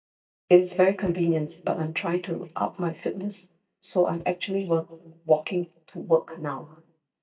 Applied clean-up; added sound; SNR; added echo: neural mask model DeepFilterNet 3.